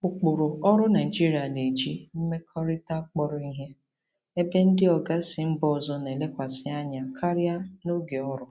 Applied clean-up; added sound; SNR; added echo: none; none; none; none.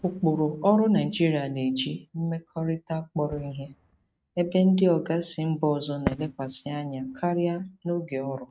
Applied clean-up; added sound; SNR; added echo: neural mask model RNNoise.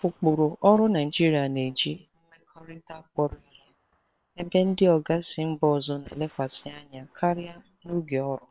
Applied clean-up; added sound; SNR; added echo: neural separator model SepFormer WHAM!.